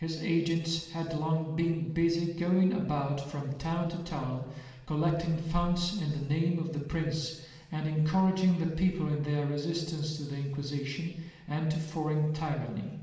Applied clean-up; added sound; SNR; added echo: none; none; none; reverberation time 1.1 s.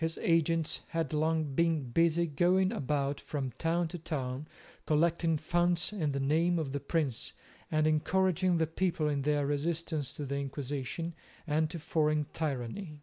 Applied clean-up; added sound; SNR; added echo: none; none; none; none.